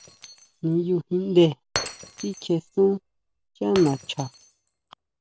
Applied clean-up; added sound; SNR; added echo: none; Shatter; 14 dB; none.